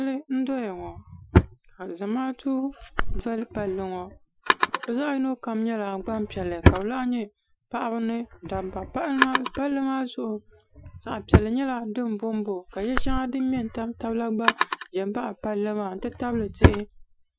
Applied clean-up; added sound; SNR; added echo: classical method Wiener filter.